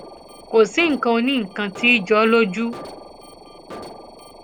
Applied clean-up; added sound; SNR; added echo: none; Alarm; 18 dB; none.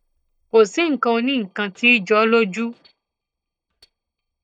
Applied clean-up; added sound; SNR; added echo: neural mask model DeepFilterNet 3.